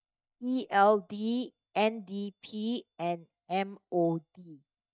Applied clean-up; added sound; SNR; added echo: neural mask model DeepFilterNet 3.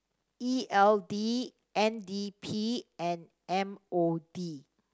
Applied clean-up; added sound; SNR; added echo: none; none; none; none.